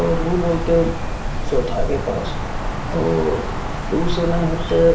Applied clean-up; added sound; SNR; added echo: none; Wind; 2 dB; reverberation time 0.5 s.